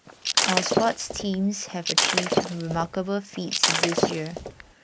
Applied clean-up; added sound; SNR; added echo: none; Shatter; -3 dB; none.